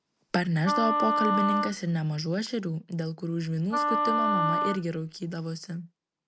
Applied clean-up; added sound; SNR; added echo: none; Wind instrument, woodwind instrument; -1 dB; none.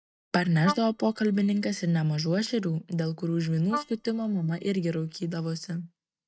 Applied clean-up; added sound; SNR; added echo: neural mask model DeepFilterNet 3.